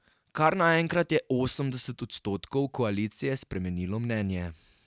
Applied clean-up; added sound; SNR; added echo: none; none; none; none.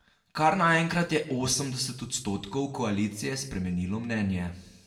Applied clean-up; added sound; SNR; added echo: none; none; none; reverberation time 0.6 s.